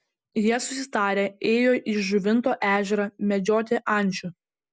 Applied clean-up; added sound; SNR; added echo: none; none; none; none.